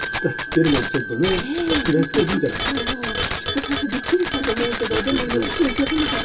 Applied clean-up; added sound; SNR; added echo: none; Bicycle bell; 3 dB; reverberation time 0.2 s.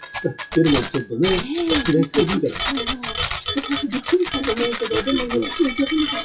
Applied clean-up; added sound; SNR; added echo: classical method WPE with log-MMSE.